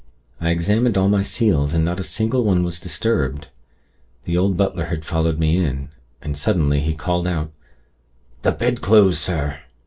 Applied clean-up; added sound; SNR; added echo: none; none; none; reverberation time 0.2 s.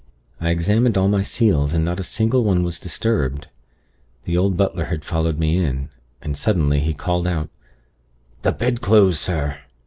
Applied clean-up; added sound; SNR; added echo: none; none; none; none.